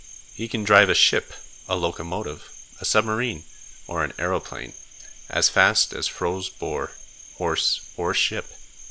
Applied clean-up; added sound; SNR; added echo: none; Cricket; 17 dB; none.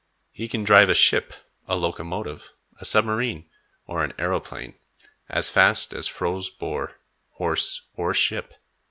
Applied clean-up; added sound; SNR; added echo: none; none; none; none.